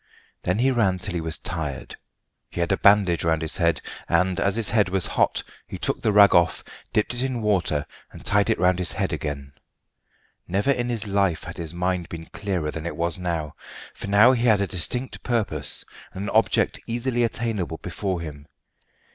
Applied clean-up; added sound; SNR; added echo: none; none; none; none.